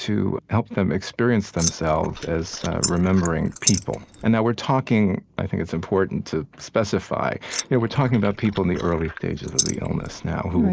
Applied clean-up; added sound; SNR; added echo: neural mask model Resemble Enhance denoiser.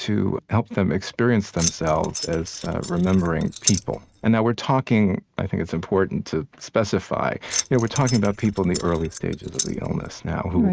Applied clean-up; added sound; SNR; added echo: neural mask model RNNoise.